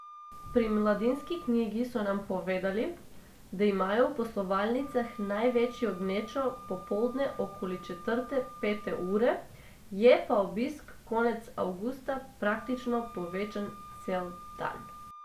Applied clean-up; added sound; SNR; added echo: none; Wind instrument, woodwind instrument; 19 dB; none.